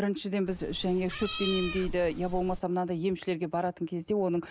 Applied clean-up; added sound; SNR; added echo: none; Meow; 8 dB; none.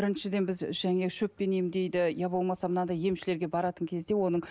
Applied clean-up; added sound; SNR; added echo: none; none; none; none.